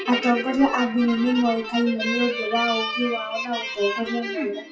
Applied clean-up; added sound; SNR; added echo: classical method WPE with log-MMSE.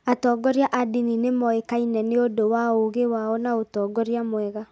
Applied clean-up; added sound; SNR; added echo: none; none; none; none.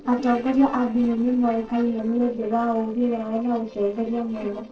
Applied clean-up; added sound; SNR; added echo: neural separator model SepFormer DNS4.